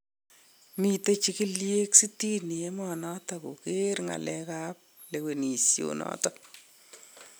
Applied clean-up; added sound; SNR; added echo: none; none; none; none.